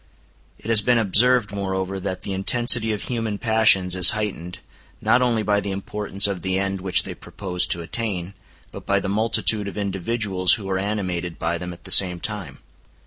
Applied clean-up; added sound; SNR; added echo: none; none; none; none.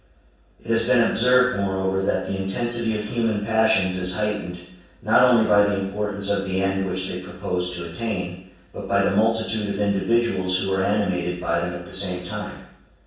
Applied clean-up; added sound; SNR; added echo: none; none; none; reverberation time 0.7 s.